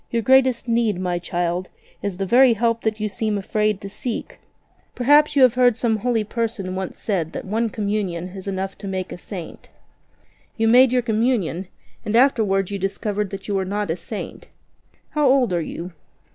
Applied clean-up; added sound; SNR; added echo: none; none; none; none.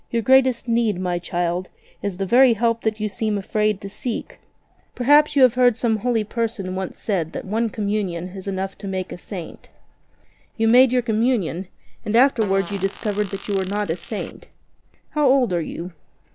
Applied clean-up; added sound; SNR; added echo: none; Fart; 17 dB; none.